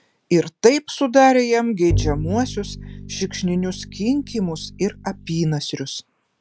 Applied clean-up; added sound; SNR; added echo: none; Bowed string instrument; 8 dB; none.